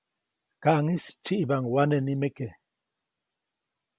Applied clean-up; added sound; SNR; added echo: none; none; none; none.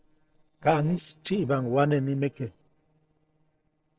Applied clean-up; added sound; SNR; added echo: neural separator model SepFormer DNS4.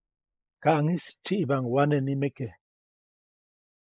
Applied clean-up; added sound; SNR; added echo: neural mask model Resemble Enhance denoiser.